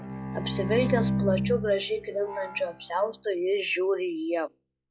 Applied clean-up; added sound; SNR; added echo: classical method log-MMSE.